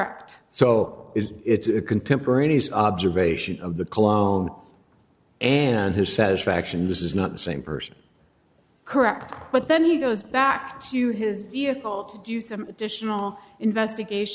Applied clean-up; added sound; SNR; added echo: neural separator model SepFormer DNS4.